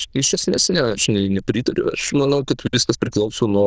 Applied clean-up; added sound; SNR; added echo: neural diffusion model UNIVERSE++.